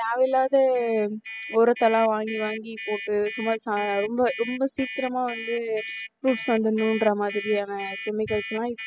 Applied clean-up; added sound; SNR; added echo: classical method spectral subtraction.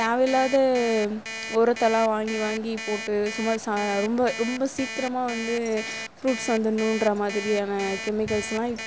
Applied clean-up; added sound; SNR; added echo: none; Alarm; 11 dB; none.